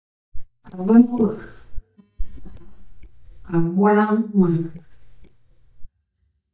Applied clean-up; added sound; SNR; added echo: neural mask model DeepFilterNet 3.